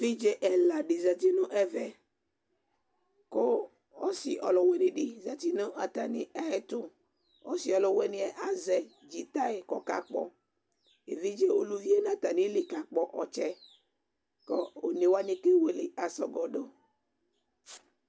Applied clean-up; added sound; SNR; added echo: none; none; none; none.